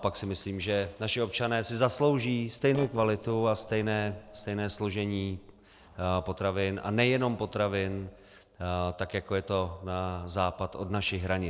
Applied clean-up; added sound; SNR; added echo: neural separator model SepFormer DNS4.